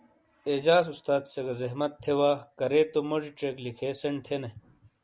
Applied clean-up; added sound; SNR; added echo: none; none; none; none.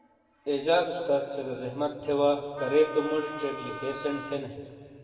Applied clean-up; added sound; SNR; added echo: none; Wind instrument, woodwind instrument; 11 dB; reverberation time 1.9 s.